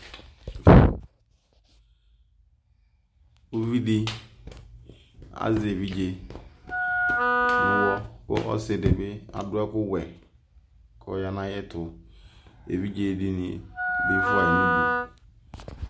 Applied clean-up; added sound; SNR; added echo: none; Wind instrument, woodwind instrument; -3 dB; none.